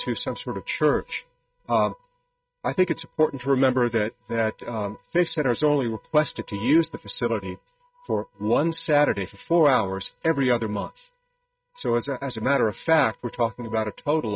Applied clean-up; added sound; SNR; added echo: neural mask model RNNoise.